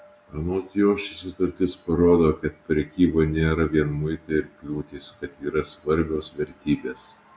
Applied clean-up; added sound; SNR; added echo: none; none; none; none.